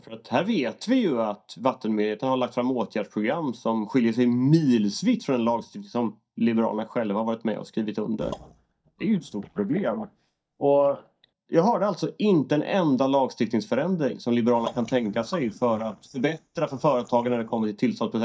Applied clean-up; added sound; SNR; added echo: neural mask model DeepFilterNet 3.